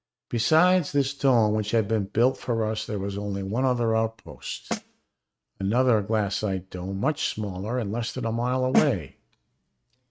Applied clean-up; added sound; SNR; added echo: neural mask model RNNoise.